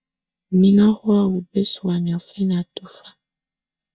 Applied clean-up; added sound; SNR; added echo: neural mask model DeepFilterNet 3.